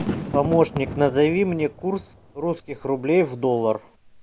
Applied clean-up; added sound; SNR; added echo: none; Fireworks; 11 dB; none.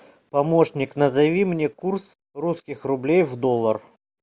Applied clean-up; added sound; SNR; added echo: none; none; none; none.